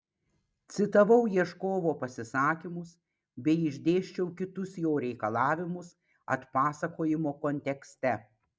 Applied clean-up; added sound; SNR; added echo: none; none; none; none.